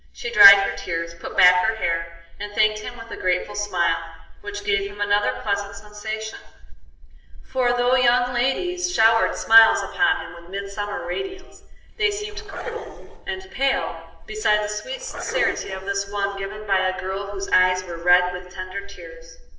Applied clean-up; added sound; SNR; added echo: neural separator model SepFormer DNS4.